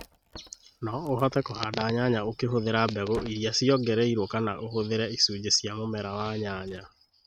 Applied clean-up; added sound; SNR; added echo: neural mask model RNNoise.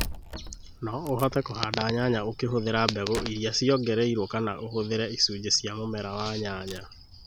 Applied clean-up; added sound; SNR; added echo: none; Wood; 14 dB; none.